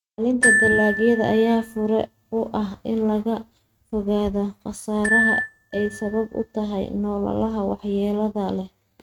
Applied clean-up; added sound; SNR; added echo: neural mask model RNNoise.